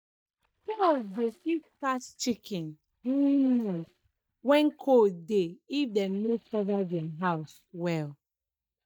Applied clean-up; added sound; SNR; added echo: neural mask model DeepFilterNet 3.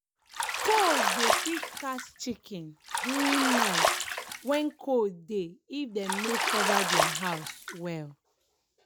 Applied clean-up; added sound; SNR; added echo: none; Bathtub (filling or washing); -2 dB; none.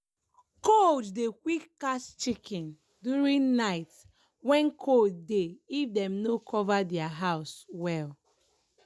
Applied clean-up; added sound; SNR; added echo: none; none; none; none.